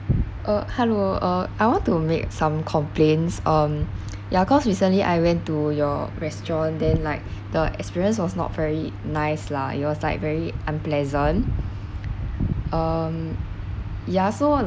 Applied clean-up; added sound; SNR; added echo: none; none; none; none.